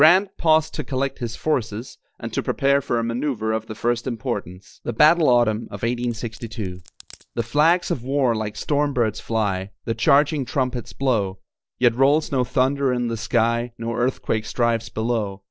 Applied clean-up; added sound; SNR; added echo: neural separator model SepFormer DNS4.